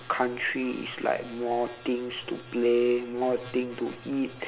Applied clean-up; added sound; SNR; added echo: none; none; none; none.